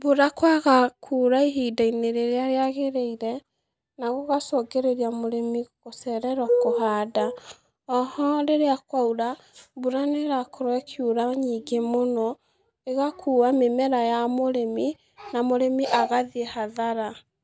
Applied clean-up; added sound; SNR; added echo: none; none; none; none.